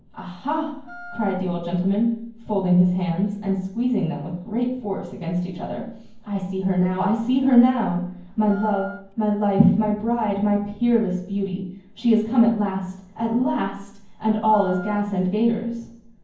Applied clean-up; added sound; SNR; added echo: none; Wind instrument, woodwind instrument; 17 dB; reverberation time 0.9 s.